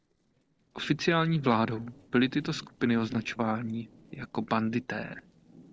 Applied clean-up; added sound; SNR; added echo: neural separator model SepFormer DNS4.